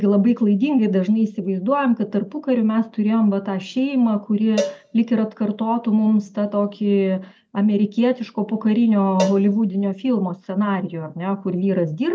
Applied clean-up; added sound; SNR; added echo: none; Cowbell; 12 dB; none.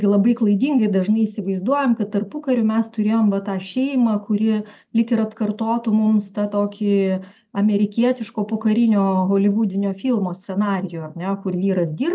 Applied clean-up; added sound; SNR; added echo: none; none; none; none.